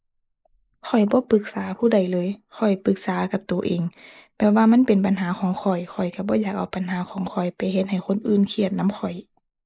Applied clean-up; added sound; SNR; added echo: neural mask model Resemble Enhance denoiser.